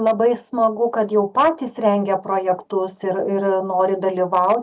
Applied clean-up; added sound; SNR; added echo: none; none; none; none.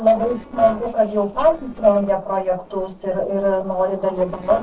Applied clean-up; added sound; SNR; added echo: neural separator model SepFormer DNS4.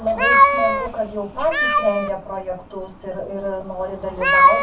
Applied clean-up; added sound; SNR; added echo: none; Meow; -5 dB; reverberation time 0.2 s.